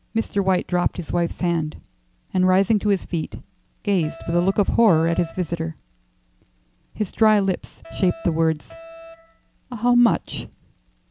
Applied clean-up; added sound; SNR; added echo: none; Alarm; 18 dB; none.